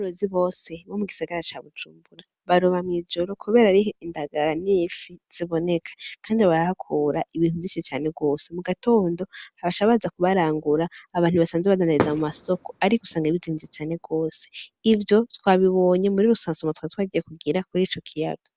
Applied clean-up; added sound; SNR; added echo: none; Fireworks; 12 dB; none.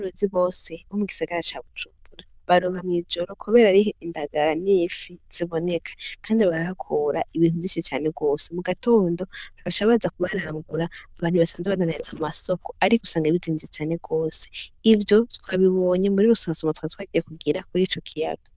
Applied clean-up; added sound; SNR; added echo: neural diffusion model UNIVERSE++.